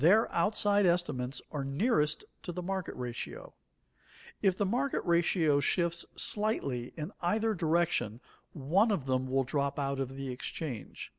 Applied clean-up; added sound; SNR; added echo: none; none; none; none.